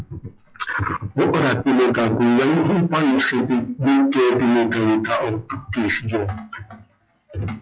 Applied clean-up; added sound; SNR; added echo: classical method log-MMSE.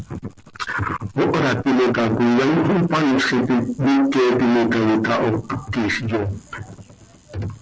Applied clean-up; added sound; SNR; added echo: none; none; none; none.